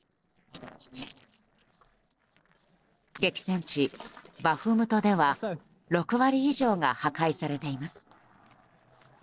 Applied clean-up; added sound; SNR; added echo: neural separator model SepFormer DNS4.